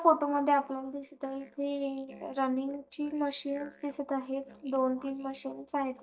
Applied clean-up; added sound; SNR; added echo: neural mask model DeepFilterNet 3.